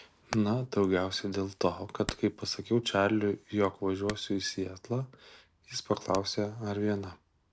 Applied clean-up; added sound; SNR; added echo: none; Hammer; 18 dB; none.